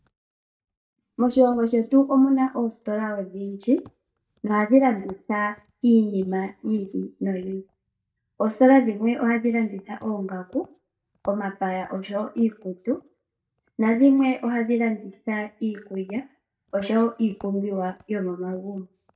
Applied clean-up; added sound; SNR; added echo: neural mask model DeepFilterNet 3.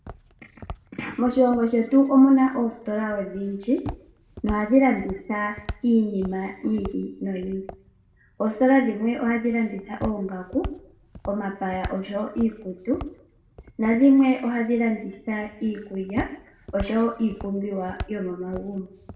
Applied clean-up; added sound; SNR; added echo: none; Walk, footsteps; 17 dB; reverberation time 0.6 s.